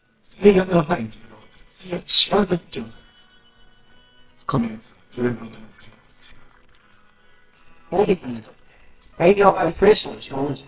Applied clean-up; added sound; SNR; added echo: neural separator model SepFormer WHAMR!.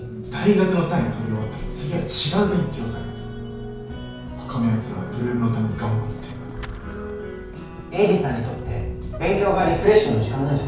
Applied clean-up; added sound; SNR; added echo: none; Squeak / Accelerating, revving, vroom / Vehicle; 12 dB; reverberation time 0.5 s.